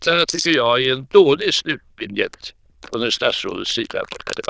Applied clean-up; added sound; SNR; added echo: neural diffusion model UNIVERSE++.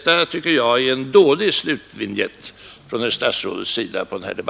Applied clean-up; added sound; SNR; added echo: none; none; none; none.